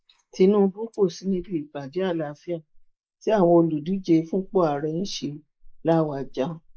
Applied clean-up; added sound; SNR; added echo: neural mask model Resemble Enhance denoiser.